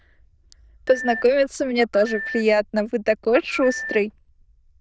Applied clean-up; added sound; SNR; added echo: neural diffusion model UNIVERSE++.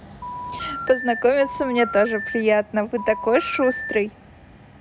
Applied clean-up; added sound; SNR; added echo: none; Telephone; 8 dB; none.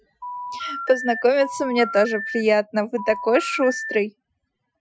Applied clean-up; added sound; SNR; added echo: classical method Wiener filter.